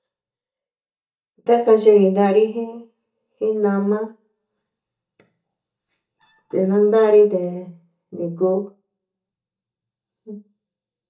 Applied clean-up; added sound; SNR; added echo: neural mask model DeepFilterNet 3.